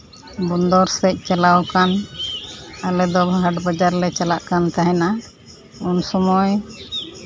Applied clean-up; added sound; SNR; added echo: none; none; none; none.